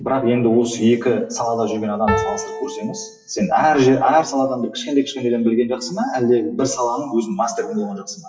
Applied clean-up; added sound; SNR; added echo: classical method WPE with log-MMSE.